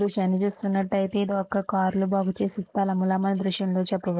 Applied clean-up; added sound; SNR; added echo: neural mask model Resemble Enhance denoiser.